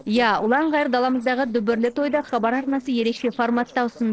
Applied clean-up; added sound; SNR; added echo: neural separator model SepFormer DNS4.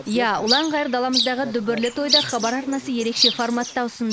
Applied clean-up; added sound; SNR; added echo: neural mask model Resemble Enhance denoiser.